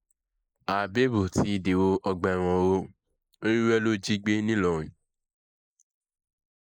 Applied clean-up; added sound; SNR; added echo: neural mask model Resemble Enhance denoiser.